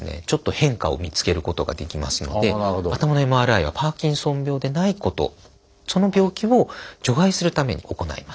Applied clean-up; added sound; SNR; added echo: neural separator model SepFormer DNS4.